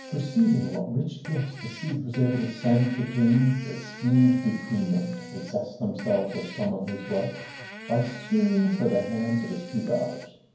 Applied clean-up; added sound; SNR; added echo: none; Fart; 16 dB; reverberation time 0.9 s.